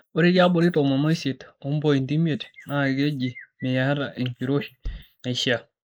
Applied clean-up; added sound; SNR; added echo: neural mask model Resemble Enhance denoiser.